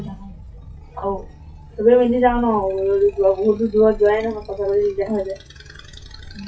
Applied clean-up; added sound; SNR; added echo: classical method WPE with log-MMSE.